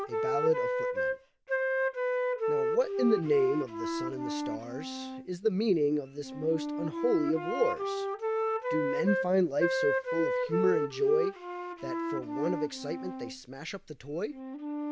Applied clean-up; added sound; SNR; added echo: none; Wind instrument, woodwind instrument; 1 dB; none.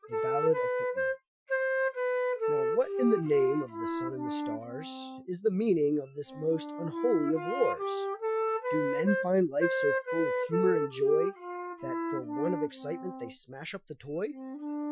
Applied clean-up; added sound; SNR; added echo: classical method Wiener filter.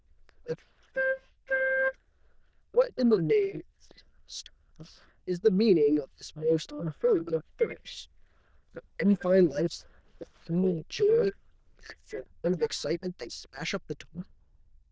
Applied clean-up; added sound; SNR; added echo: neural diffusion model UNIVERSE++.